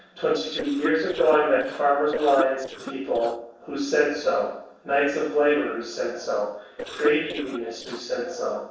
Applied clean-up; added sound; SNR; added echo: neural separator model SepFormer DNS4.